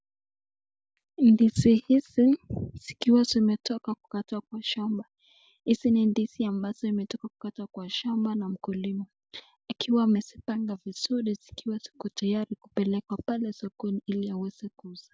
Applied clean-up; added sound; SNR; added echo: none; none; none; none.